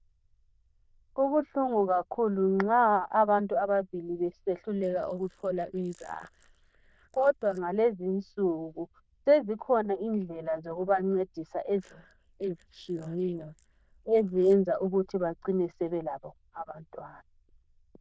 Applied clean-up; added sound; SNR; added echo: neural diffusion model UNIVERSE++.